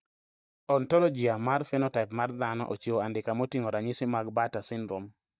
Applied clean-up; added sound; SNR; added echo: neural mask model DeepFilterNet 3.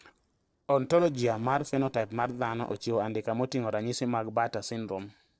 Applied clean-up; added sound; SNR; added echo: neural separator model SepFormer DNS4.